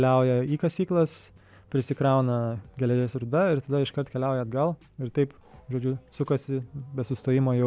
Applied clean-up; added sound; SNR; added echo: none; none; none; none.